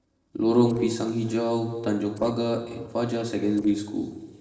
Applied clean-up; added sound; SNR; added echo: neural separator model SepFormer DNS4.